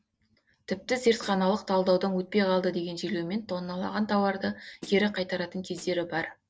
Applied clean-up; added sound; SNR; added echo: neural separator model SepFormer DNS4.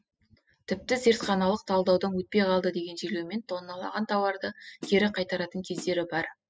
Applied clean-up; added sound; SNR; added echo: classical method spectral subtraction.